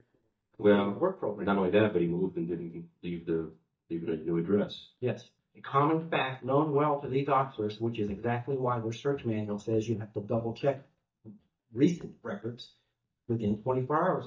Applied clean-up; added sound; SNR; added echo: neural mask model DeepFilterNet 3.